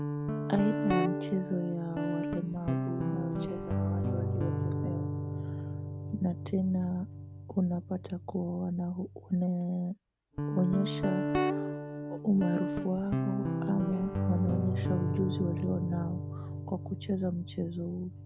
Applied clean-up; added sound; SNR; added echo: none; Guitar; 0 dB; none.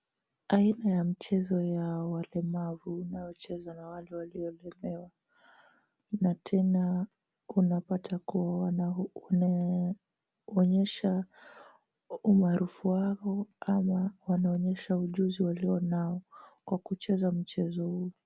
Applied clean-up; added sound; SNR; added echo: none; none; none; none.